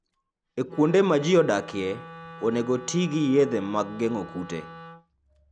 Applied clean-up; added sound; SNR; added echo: none; Wind instrument, woodwind instrument; 18 dB; none.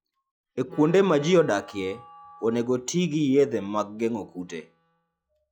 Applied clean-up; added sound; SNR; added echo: classical method log-MMSE.